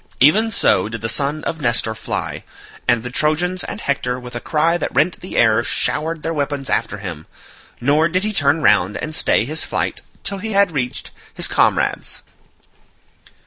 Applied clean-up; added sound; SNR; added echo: none; none; none; none.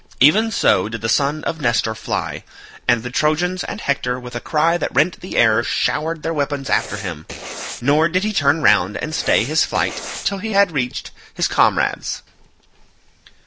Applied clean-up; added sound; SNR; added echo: none; Writing; 11 dB; none.